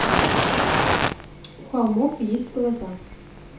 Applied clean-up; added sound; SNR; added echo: none; Fire; -3 dB; reverberation time 0.6 s.